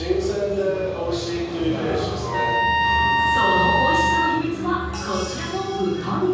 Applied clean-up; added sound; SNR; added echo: none; Trumpet; -2 dB; reverberation time 1.3 s.